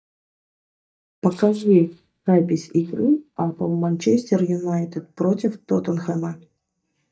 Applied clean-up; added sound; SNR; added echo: neural mask model DeepFilterNet 3.